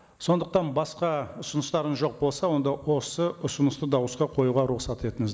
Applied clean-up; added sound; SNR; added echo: none; none; none; none.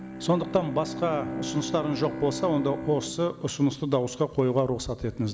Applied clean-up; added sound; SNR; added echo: none; Bowed string instrument; 10 dB; none.